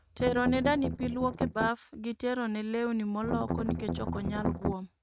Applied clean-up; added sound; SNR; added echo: neural mask model RNNoise.